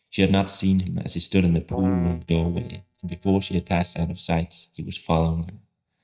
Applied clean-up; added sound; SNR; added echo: neural mask model DeepFilterNet 3.